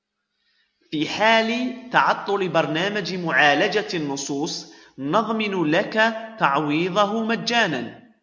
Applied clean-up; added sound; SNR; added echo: none; none; none; none.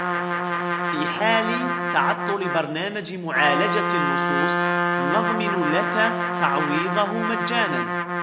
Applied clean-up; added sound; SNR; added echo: none; Trumpet; -1 dB; none.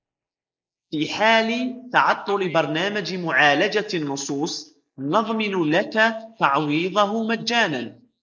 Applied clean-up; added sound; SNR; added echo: neural mask model Resemble Enhance denoiser.